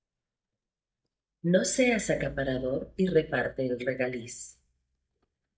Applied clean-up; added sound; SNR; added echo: neural mask model DeepFilterNet 3.